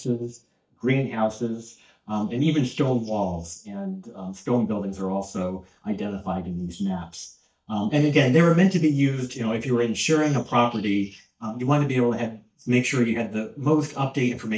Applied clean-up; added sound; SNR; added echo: neural mask model DeepFilterNet 3.